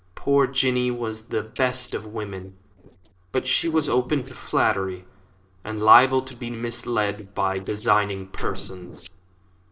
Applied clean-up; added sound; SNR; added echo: neural separator model SepFormer DNS4.